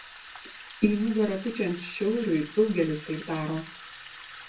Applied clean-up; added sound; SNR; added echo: none; Sink (filling or washing) / Water tap, faucet; 16 dB; reverberation time 0.3 s.